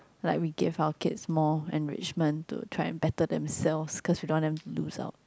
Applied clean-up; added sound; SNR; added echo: none; none; none; none.